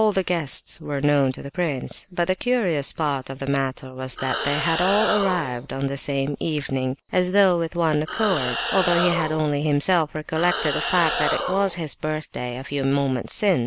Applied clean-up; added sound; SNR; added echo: none; Animal; 5 dB; none.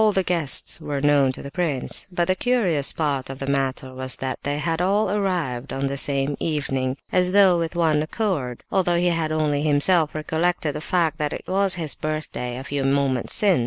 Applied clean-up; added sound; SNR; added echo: none; none; none; none.